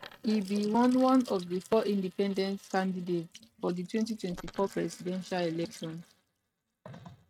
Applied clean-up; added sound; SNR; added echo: neural mask model RNNoise.